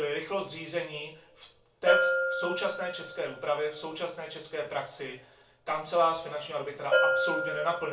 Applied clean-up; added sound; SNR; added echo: none; Bell; 0 dB; reverberation time 0.3 s.